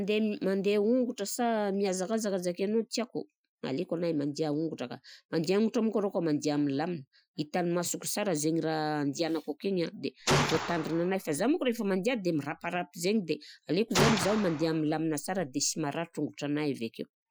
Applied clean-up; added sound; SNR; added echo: classical method Wiener filter.